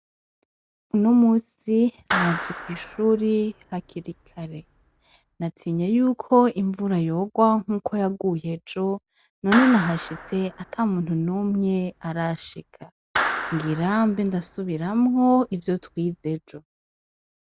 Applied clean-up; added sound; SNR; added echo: none; Clapping; 9 dB; none.